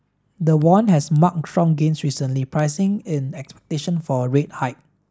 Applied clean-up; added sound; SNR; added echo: neural mask model Resemble Enhance denoiser.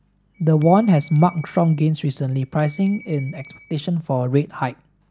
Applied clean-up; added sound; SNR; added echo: none; Glass / Bell; 18 dB; none.